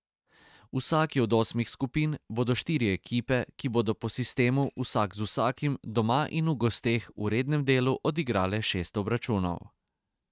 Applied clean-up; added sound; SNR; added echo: neural mask model RNNoise.